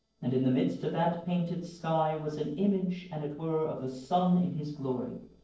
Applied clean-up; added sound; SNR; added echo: neural separator model SepFormer DNS4.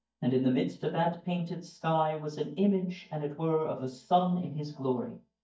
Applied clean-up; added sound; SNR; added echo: neural mask model DeepFilterNet 3.